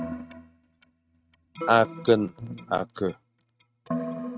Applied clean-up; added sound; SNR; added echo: neural mask model RNNoise.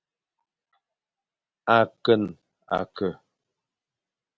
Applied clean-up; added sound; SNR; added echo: none; none; none; none.